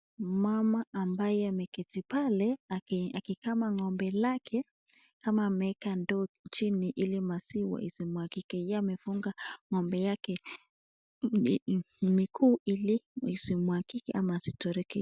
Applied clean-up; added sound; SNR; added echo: none; none; none; none.